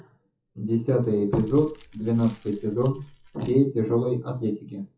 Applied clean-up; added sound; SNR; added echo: classical method WPE with log-MMSE.